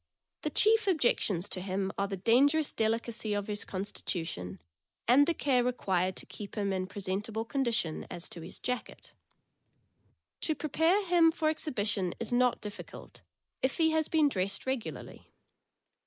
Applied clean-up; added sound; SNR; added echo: neural mask model Resemble Enhance denoiser.